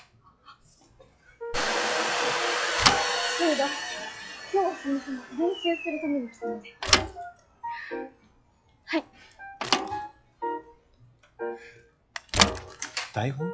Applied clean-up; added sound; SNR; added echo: classical method log-MMSE.